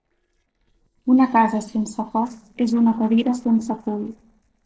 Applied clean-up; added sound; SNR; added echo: neural separator model SepFormer DNS4.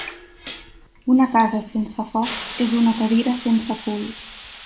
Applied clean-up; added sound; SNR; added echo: none; Hiss; 14 dB; reverberation time 0.4 s.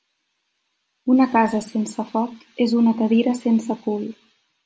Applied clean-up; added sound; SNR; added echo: none; none; none; none.